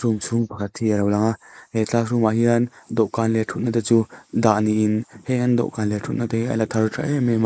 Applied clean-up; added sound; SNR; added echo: neural mask model Resemble Enhance denoiser.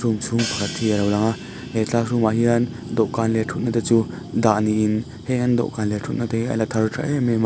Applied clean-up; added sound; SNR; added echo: none; Hi-hat; 15 dB; none.